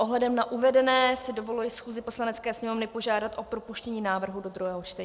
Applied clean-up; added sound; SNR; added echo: none; none; none; none.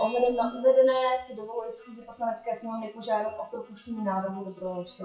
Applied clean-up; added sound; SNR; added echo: classical method WPE with log-MMSE.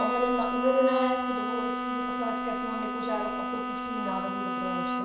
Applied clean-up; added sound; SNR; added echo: none; Bowed string instrument; 0 dB; reverberation time 0.6 s.